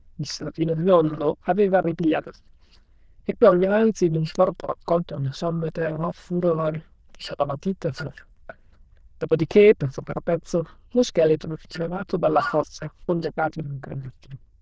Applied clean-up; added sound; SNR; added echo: neural diffusion model UNIVERSE++.